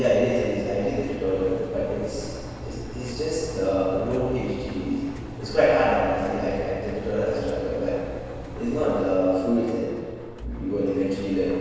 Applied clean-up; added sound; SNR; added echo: none; Engine; 11 dB; reverberation time 1.9 s.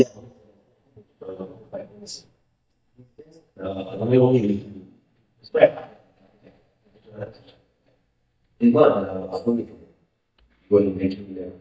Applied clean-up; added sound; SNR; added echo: neural mask model DeepFilterNet 3.